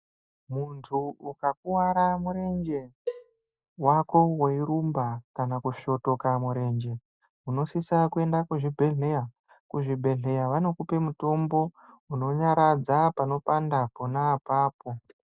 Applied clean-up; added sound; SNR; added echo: neural mask model DeepFilterNet 3.